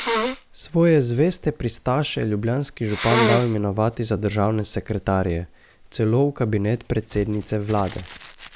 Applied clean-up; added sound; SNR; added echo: none; Sneeze; 8 dB; none.